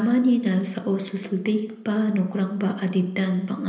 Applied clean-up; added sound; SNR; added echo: none; none; none; reverberation time 0.8 s.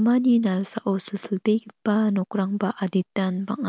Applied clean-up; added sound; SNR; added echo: none; none; none; none.